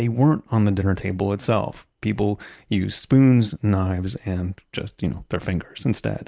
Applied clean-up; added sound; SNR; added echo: none; none; none; none.